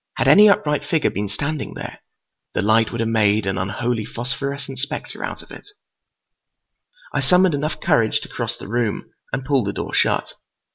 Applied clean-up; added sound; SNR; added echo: none; none; none; none.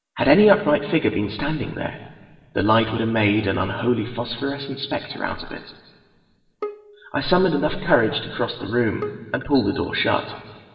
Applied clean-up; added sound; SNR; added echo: none; Bowed string instrument; 16 dB; reverberation time 2.0 s.